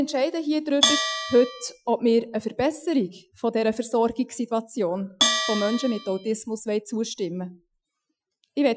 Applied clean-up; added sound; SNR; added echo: classical method Wiener filter.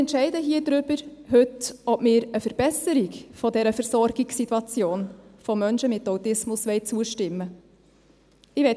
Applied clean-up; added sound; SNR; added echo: none; none; none; none.